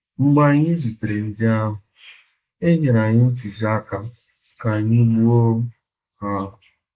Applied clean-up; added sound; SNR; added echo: neural mask model Resemble Enhance denoiser.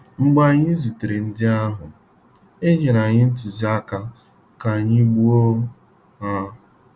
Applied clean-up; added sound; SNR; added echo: none; none; none; none.